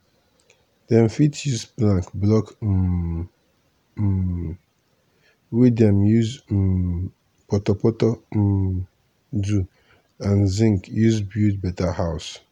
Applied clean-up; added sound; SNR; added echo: none; none; none; none.